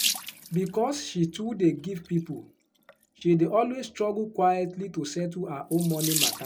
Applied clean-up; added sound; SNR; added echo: none; Sink (filling or washing) / Water tap, faucet; 8 dB; none.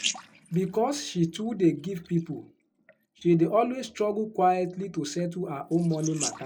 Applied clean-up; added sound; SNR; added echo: neural mask model Resemble Enhance denoiser.